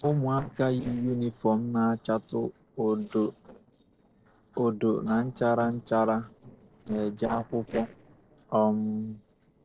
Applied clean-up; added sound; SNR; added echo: neural separator model SepFormer DNS4.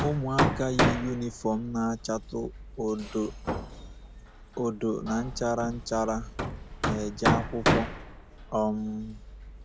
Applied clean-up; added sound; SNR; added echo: none; Hammer; 1 dB; none.